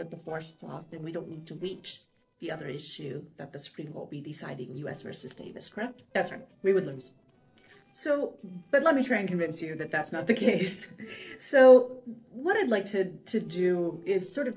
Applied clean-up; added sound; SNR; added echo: neural separator model SepFormer DNS4.